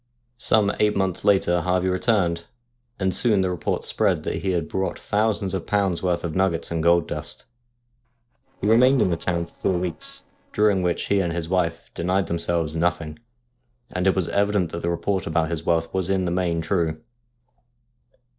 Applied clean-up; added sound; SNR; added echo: neural separator model SepFormer DNS4.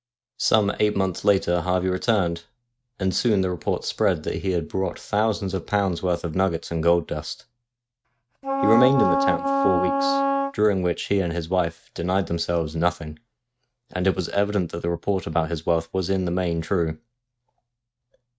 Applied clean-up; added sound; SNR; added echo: neural mask model RNNoise.